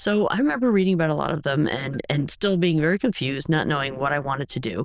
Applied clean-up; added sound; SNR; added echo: neural diffusion model UNIVERSE++.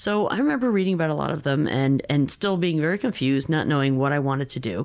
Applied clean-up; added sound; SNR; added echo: none; none; none; none.